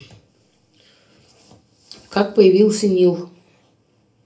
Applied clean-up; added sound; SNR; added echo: none; none; none; reverberation time 0.3 s.